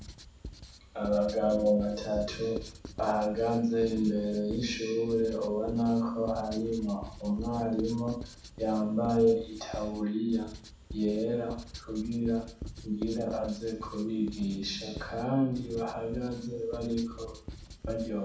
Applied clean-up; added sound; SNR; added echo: none; Writing; 14 dB; reverberation time 0.7 s.